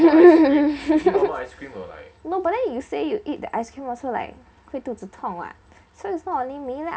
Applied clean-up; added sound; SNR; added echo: none; none; none; reverberation time 0.3 s.